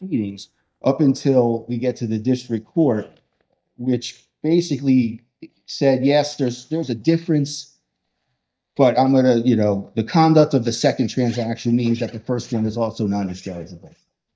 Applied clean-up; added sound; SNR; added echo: neural mask model DeepFilterNet 3.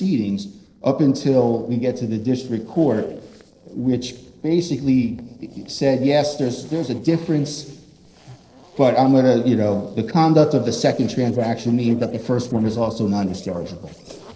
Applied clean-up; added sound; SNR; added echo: neural separator model SepFormer DNS4.